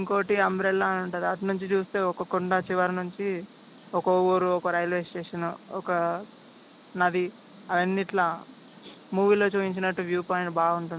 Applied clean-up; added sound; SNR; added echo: none; Cricket; 12 dB; none.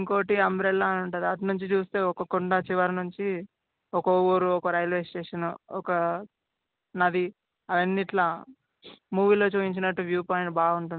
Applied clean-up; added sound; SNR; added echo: none; none; none; none.